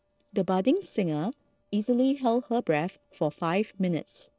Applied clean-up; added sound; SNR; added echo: neural separator model SepFormer DNS4.